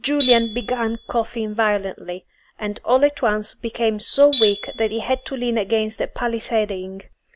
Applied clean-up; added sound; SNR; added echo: none; Tools; 9 dB; none.